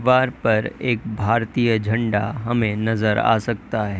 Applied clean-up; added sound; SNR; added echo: none; none; none; none.